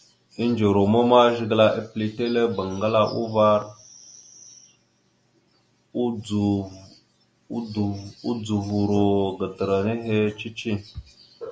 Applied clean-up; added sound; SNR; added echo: none; none; none; none.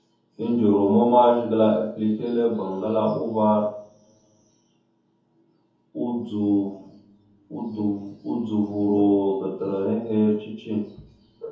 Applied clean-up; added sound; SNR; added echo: none; none; none; reverberation time 0.6 s.